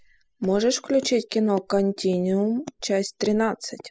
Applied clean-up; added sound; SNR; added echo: classical method spectral subtraction.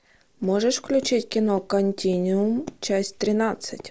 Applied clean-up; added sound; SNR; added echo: neural separator model SepFormer DNS4.